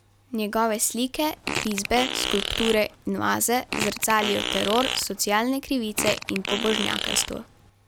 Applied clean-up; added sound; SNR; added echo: none; Fart; 5 dB; none.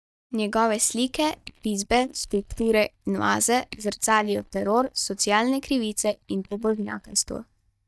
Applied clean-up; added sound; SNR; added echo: neural mask model DeepFilterNet 3.